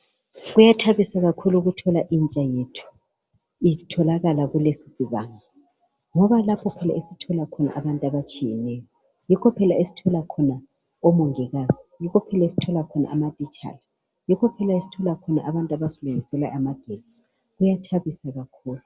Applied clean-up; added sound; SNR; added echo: none; none; none; none.